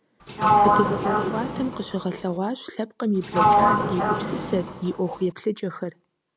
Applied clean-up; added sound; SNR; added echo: none; Sliding door; -5 dB; none.